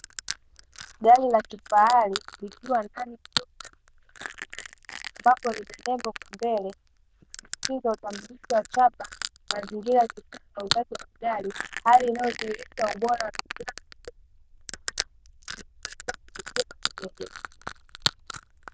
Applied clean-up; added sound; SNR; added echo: neural diffusion model UNIVERSE++.